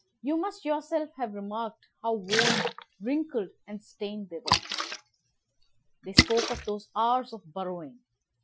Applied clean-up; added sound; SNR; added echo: classical method Wiener filter.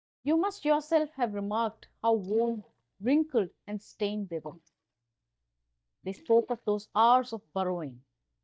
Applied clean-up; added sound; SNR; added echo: neural mask model DeepFilterNet 3.